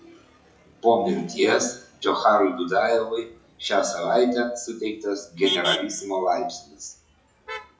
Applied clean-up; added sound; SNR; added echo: classical method WPE with log-MMSE.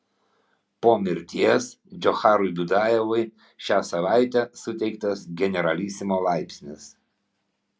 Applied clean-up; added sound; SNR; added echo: none; none; none; none.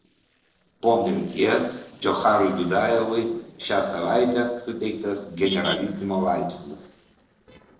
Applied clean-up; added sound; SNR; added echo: neural separator model SepFormer DNS4.